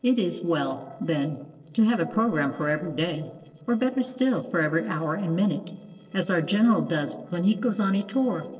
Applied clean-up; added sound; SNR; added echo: neural separator model SepFormer DNS4.